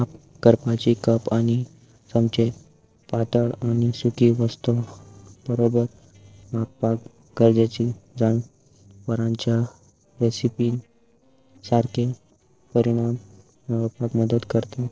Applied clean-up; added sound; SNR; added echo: neural separator model SepFormer DNS4.